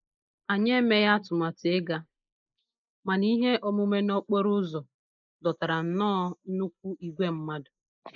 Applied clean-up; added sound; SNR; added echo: neural mask model Resemble Enhance denoiser.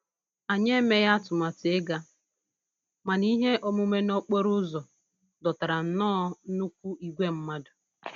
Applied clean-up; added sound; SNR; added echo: none; none; none; none.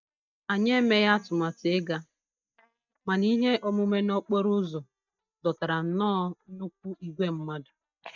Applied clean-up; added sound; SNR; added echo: neural mask model DeepFilterNet 3.